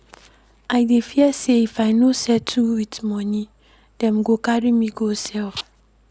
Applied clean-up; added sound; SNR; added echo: none; none; none; none.